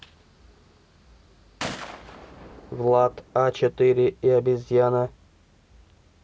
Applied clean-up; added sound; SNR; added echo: none; Gunshot, gunfire; 16 dB; none.